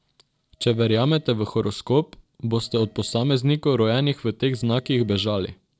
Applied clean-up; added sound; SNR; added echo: neural separator model SepFormer DNS4.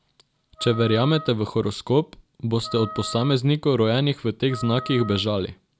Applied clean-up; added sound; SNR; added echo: none; Wind instrument, woodwind instrument; 16 dB; none.